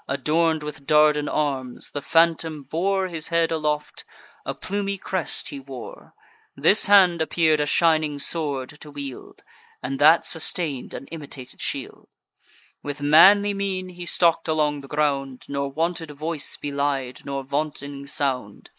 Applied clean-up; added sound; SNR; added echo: neural mask model Resemble Enhance denoiser.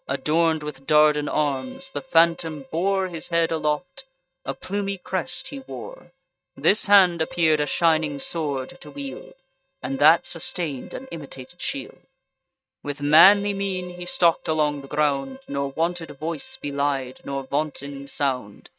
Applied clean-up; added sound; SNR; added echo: neural mask model RNNoise.